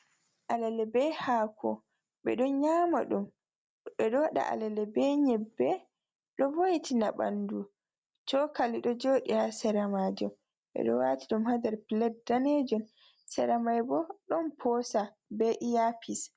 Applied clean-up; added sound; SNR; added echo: none; none; none; none.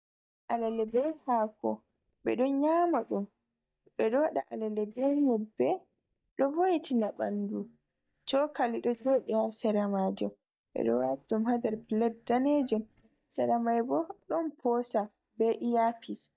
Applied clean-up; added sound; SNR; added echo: neural mask model DeepFilterNet 3.